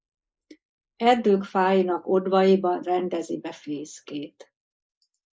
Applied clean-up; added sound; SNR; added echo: neural mask model Resemble Enhance denoiser.